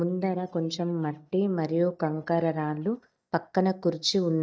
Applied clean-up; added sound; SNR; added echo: neural mask model DeepFilterNet 3.